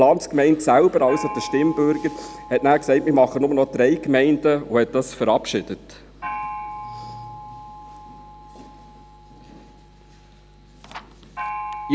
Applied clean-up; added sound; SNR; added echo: none; Gong; 15 dB; none.